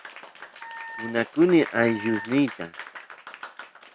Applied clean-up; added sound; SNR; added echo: none; Applause + Wind instrument, woodwind instrument; 13 dB; none.